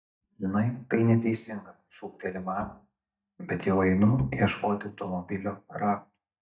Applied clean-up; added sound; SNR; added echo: neural mask model DeepFilterNet 3.